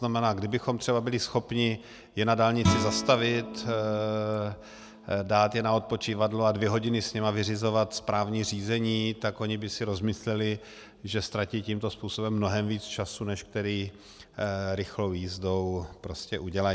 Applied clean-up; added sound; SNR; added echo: none; Guitar; 12 dB; none.